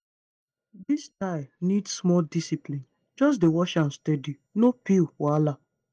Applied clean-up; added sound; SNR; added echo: neural mask model DeepFilterNet 3.